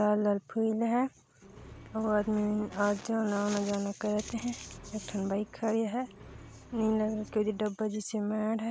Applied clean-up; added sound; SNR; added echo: none; Accelerating, revving, vroom; 18 dB; none.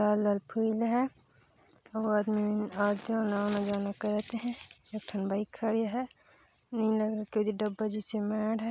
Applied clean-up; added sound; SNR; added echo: none; none; none; none.